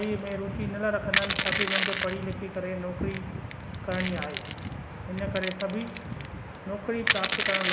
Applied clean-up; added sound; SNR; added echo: none; Crushing; -1 dB; none.